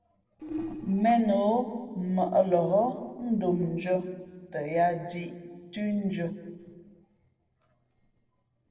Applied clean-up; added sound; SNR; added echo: neural separator model SepFormer DNS4.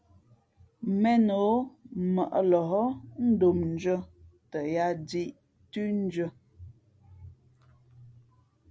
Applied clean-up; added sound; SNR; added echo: none; none; none; none.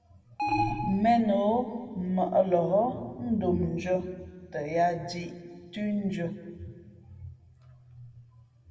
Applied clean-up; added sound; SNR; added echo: none; Alarm; 3 dB; reverberation time 1.4 s.